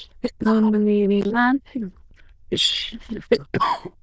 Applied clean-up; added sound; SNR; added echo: neural diffusion model UNIVERSE++.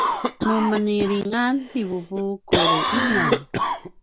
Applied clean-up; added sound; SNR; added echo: none; Cough; 0 dB; none.